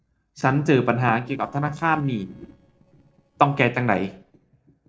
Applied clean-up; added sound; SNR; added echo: neural separator model SepFormer DNS4.